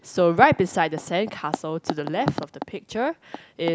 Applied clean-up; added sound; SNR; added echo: none; none; none; none.